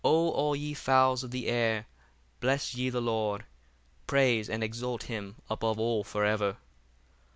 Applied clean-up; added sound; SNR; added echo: none; none; none; none.